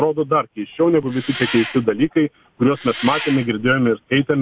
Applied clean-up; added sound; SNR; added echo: none; Engine; 10 dB; none.